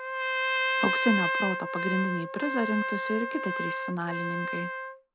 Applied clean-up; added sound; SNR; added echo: none; Trumpet; -1 dB; none.